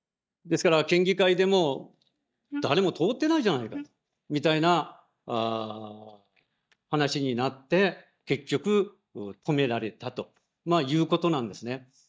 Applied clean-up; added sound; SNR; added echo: neural mask model DeepFilterNet 3.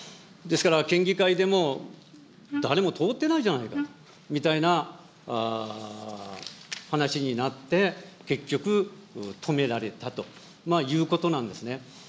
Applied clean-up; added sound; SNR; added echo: none; Wind instrument, woodwind instrument; 7 dB; none.